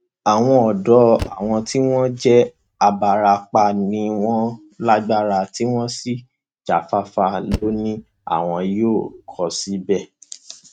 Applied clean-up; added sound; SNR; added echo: neural mask model RNNoise.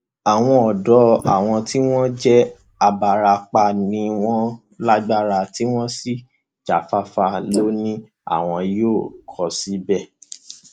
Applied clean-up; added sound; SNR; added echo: neural mask model Resemble Enhance denoiser.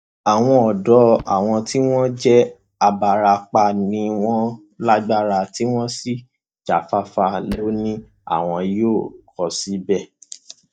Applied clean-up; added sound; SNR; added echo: neural mask model DeepFilterNet 3.